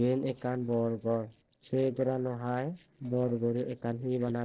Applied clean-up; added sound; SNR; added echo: neural separator model SepFormer DNS4.